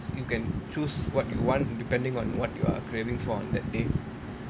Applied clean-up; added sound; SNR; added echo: none; none; none; none.